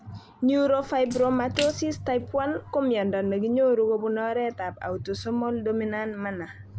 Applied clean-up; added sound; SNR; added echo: none; Splash, splatter; 17 dB; none.